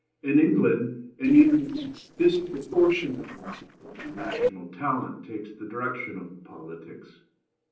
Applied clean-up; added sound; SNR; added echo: neural separator model SepFormer DNS4.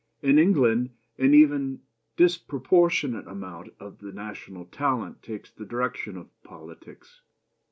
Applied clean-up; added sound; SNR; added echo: none; none; none; none.